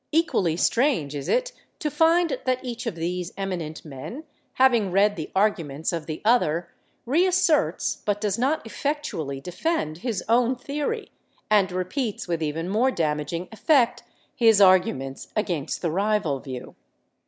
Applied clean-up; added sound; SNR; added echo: none; none; none; none.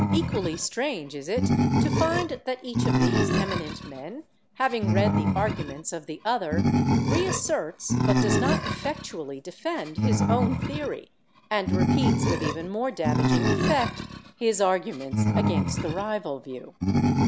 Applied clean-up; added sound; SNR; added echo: none; Animal; -4 dB; none.